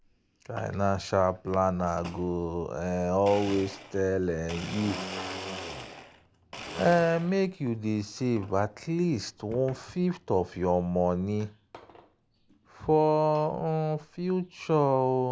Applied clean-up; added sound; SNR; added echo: none; Domestic sounds, home sounds; 16 dB; none.